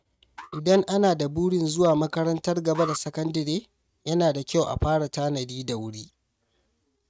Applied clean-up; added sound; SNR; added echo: neural mask model RNNoise.